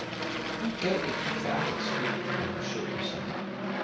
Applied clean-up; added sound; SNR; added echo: none; Aircraft; -4 dB; reverberation time 0.6 s.